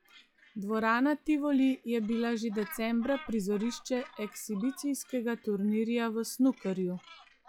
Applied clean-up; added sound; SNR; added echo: classical method log-MMSE.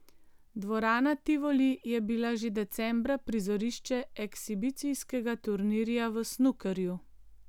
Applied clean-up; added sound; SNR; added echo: none; none; none; none.